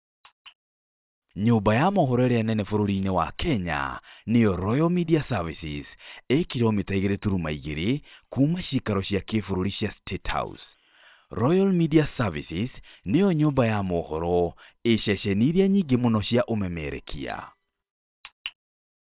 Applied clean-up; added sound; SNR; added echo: neural separator model SepFormer WHAM!.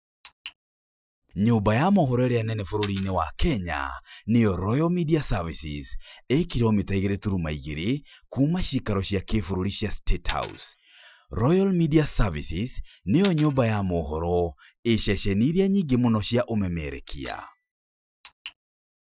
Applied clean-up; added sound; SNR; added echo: classical method Wiener filter.